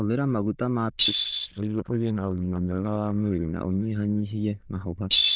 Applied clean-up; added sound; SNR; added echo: neural diffusion model UNIVERSE++.